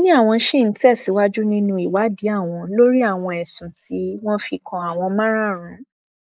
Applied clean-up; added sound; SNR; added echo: neural mask model Resemble Enhance denoiser.